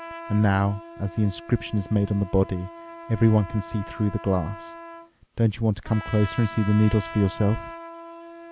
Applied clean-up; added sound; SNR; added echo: none; Trumpet; 15 dB; none.